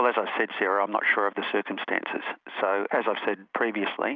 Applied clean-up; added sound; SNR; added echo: none; none; none; none.